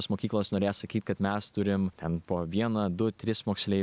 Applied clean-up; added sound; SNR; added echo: none; none; none; none.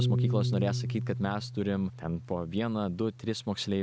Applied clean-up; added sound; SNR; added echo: none; Piano; 2 dB; none.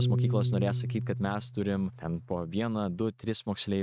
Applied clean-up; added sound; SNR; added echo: neural mask model RNNoise.